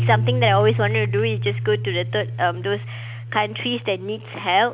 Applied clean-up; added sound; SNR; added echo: none; Piano; 3 dB; none.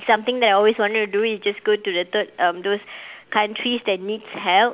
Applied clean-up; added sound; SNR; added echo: none; none; none; none.